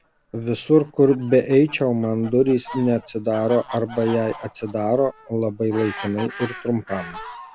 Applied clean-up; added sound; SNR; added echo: none; Fowl; 17 dB; none.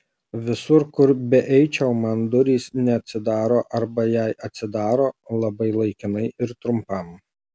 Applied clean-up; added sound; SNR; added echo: none; none; none; none.